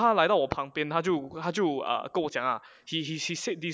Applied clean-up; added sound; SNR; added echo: none; none; none; none.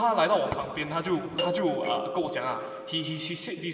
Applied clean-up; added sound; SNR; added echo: none; Doorbell; 6 dB; reverberation time 2.9 s.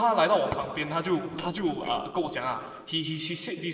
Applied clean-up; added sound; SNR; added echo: neural separator model SepFormer DNS4.